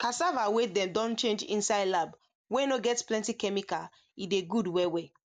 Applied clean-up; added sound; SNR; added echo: none; none; none; none.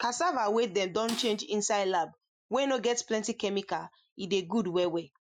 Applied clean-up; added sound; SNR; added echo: classical method Wiener filter.